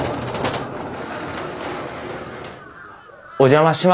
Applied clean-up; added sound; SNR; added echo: none; Crow; 20 dB; none.